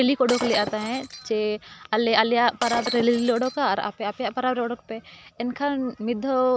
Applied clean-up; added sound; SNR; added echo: none; Shatter; 10 dB; none.